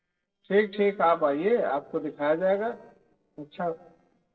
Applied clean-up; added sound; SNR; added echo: neural separator model SepFormer DNS4.